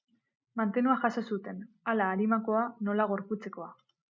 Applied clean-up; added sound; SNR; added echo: none; none; none; none.